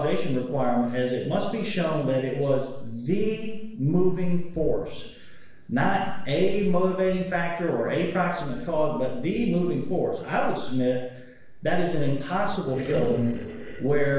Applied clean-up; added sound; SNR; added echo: neural separator model SepFormer DNS4.